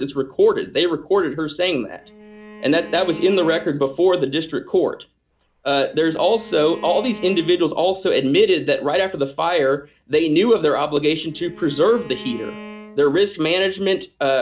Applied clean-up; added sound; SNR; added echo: none; Bowed string instrument; 20 dB; none.